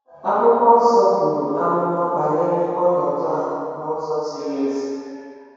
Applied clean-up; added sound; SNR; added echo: none; none; none; reverberation time 2.2 s.